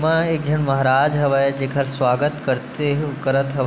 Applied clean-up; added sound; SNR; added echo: none; none; none; none.